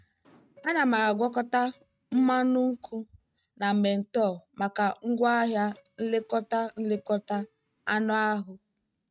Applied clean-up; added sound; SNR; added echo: neural mask model RNNoise.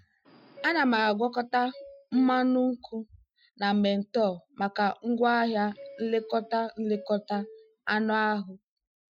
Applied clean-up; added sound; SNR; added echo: classical method Wiener filter.